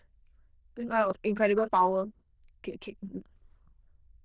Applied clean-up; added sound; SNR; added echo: neural diffusion model UNIVERSE++.